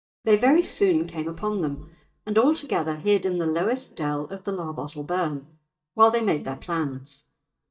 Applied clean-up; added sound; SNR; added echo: neural mask model DeepFilterNet 3.